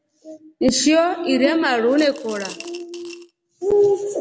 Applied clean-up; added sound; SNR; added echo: none; Coin (dropping) / Glass + Bowed string instrument; 12 dB; none.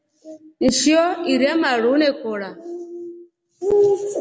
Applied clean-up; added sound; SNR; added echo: none; none; none; none.